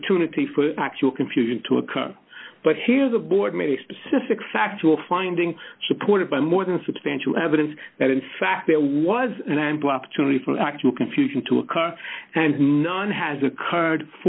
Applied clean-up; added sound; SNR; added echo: none; none; none; none.